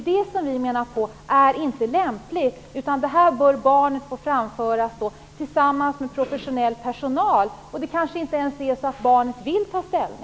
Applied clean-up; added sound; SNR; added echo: none; none; none; none.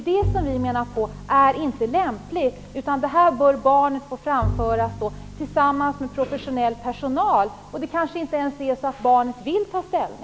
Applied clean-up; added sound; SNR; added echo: none; Bowed string instrument; 11 dB; none.